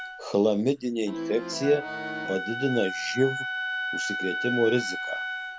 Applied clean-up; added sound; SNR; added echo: none; Accordion + Wind instrument, woodwind instrument; 5 dB; none.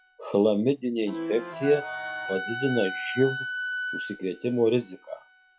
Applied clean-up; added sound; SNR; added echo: classical method log-MMSE.